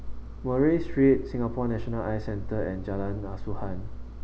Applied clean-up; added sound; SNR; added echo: none; Engine; 6 dB; none.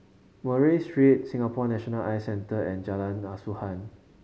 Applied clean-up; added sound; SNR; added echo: none; none; none; none.